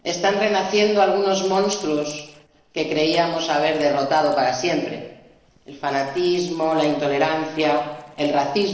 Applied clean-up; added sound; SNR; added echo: neural separator model SepFormer DNS4.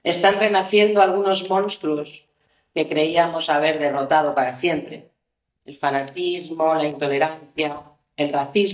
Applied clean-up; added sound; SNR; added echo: neural mask model DeepFilterNet 3.